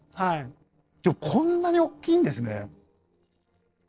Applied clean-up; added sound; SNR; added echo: neural separator model SepFormer DNS4.